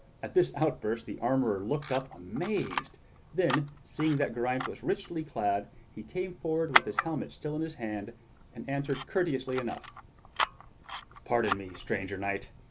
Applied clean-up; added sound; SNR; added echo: none; Camera; 7 dB; none.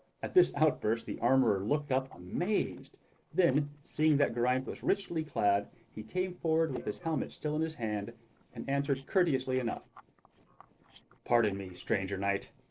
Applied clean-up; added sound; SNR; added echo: neural separator model SepFormer DNS4.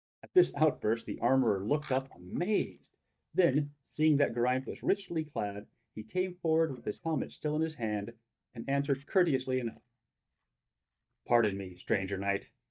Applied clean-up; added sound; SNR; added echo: neural mask model DeepFilterNet 3.